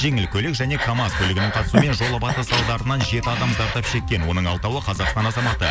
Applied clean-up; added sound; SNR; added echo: none; Printer + Breathing; 5 dB; none.